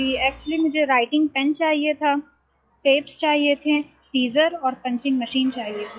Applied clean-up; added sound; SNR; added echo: classical method log-MMSE.